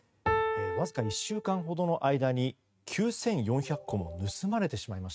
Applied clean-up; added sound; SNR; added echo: neural mask model RNNoise.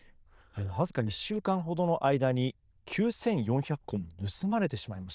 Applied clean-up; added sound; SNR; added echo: neural diffusion model UNIVERSE++.